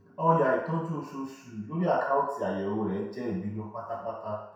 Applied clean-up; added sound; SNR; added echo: none; none; none; reverberation time 0.7 s.